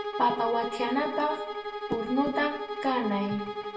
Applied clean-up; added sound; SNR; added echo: none; Bowed string instrument; 5 dB; reverberation time 0.6 s.